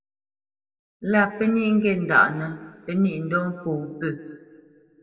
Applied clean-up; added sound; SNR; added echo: none; none; none; reverberation time 1.4 s.